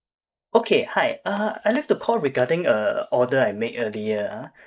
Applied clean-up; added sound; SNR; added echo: neural mask model Resemble Enhance denoiser.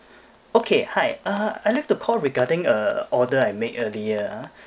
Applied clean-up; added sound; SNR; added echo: none; none; none; none.